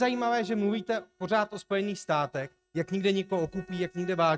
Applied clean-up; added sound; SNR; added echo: neural mask model RNNoise.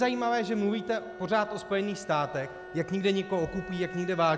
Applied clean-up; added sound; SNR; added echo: none; Bowed string instrument; 14 dB; none.